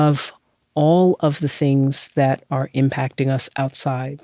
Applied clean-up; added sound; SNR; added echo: none; none; none; none.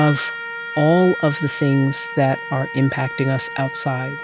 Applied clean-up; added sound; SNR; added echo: none; Trumpet; 10 dB; none.